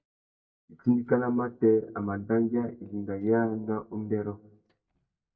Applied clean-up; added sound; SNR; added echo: neural mask model DeepFilterNet 3.